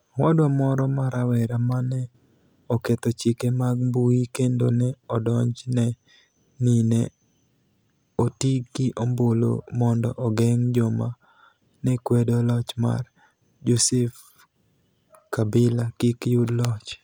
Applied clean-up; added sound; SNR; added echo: none; none; none; none.